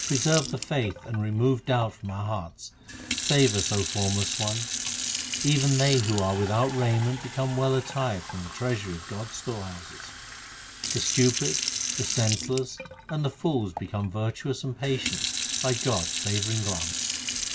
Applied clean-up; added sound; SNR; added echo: none; Fill (with liquid) / Sink (filling or washing); 5 dB; none.